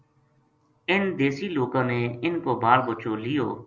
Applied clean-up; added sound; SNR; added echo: none; none; none; none.